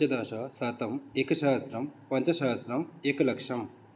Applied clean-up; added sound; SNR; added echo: none; none; none; none.